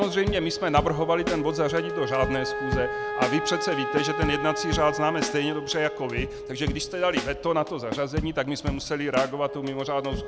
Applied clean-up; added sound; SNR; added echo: none; Drum / Drum kit + Wind instrument, woodwind instrument; 4 dB; none.